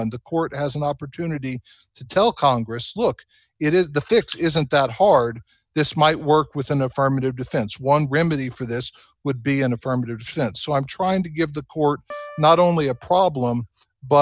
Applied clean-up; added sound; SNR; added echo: none; Piano; 20 dB; none.